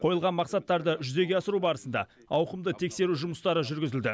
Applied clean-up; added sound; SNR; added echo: none; none; none; none.